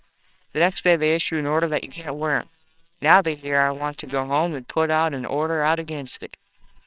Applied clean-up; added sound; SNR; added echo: neural separator model SepFormer WHAMR!.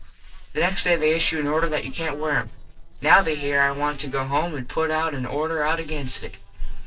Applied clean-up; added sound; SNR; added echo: neural separator model SepFormer DNS4.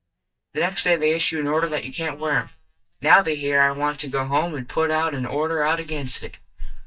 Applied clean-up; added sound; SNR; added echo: neural mask model DeepFilterNet 3.